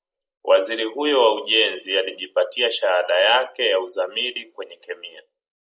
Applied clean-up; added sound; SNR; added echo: neural mask model Resemble Enhance denoiser.